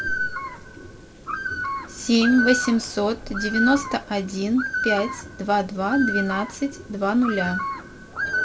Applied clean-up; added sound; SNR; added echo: none; Bird; 5 dB; none.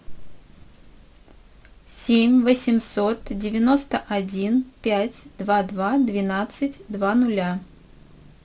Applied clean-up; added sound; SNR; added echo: none; none; none; none.